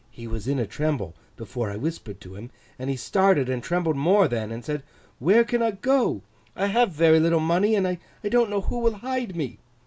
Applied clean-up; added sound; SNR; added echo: none; none; none; none.